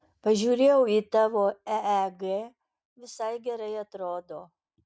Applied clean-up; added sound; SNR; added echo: none; none; none; none.